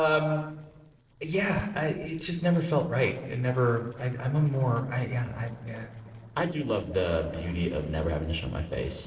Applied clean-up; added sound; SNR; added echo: neural separator model SepFormer DNS4.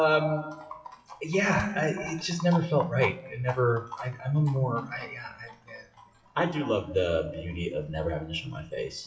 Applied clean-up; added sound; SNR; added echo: classical method WPE with log-MMSE.